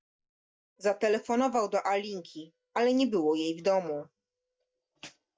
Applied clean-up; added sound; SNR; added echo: neural mask model DeepFilterNet 3.